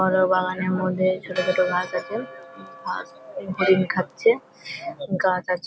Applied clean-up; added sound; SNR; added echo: none; Church bell; 16 dB; none.